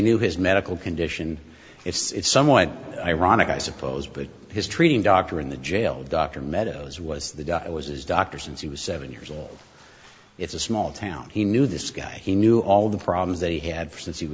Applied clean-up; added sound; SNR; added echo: none; none; none; none.